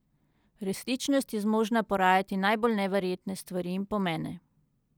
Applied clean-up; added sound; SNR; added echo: none; none; none; none.